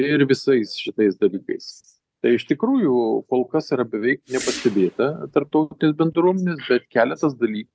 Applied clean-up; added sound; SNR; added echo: none; Whoosh, swoosh, swish; 14 dB; none.